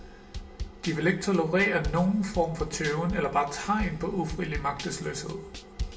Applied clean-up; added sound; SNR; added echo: none; Drum / Drum kit; 11 dB; reverberation time 0.5 s.